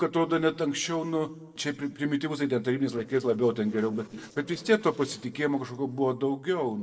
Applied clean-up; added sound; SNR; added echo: neural separator model SepFormer DNS4.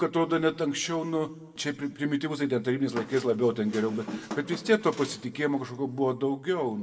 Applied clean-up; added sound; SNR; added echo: none; Squeak; 12 dB; reverberation time 0.9 s.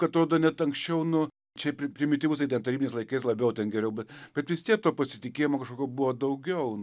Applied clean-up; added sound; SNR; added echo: none; none; none; none.